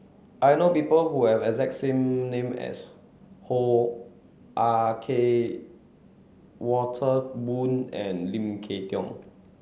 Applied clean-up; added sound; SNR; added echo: none; none; none; none.